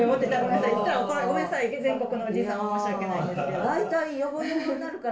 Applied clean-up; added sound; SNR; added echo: none; none; none; reverberation time 0.3 s.